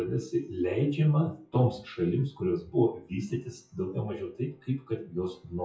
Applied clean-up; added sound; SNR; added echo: classical method WPE with log-MMSE.